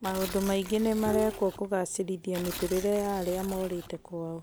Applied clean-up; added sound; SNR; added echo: none; Bowed string instrument + Tearing; 11 dB; none.